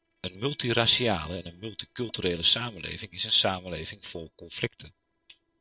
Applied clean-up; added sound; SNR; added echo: neural separator model SepFormer DNS4.